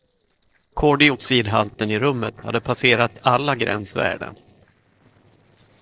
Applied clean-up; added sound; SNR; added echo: neural separator model SepFormer DNS4.